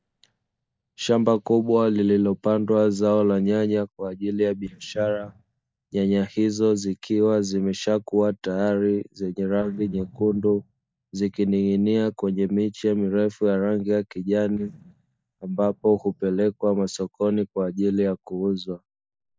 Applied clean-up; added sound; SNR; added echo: neural mask model DeepFilterNet 3.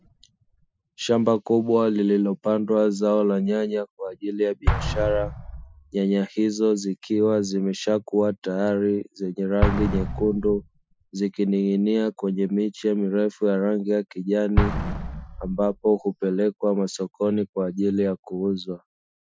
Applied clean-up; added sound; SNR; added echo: classical method Wiener filter.